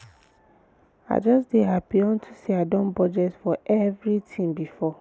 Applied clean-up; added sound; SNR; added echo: none; none; none; none.